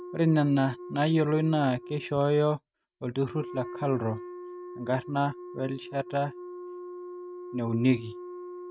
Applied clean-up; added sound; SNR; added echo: neural mask model RNNoise.